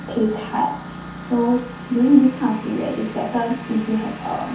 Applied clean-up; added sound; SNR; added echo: none; Engine; 13 dB; reverberation time 0.5 s.